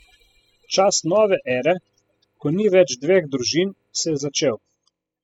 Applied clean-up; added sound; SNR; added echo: classical method spectral subtraction.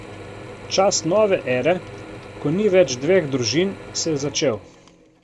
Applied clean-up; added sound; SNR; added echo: none; Drill / Mechanisms; 16 dB; none.